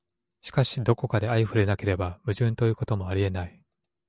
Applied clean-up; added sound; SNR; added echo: none; none; none; none.